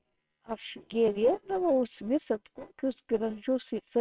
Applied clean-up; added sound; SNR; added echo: neural separator model SepFormer WHAMR!.